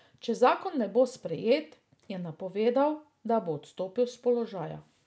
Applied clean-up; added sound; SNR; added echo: none; none; none; none.